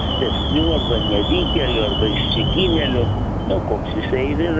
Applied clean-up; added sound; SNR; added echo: none; Alarm; -2 dB; none.